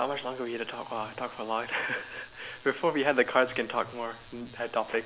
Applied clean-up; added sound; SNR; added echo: none; none; none; none.